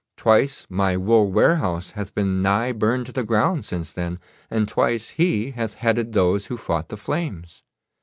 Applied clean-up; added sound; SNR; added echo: none; none; none; none.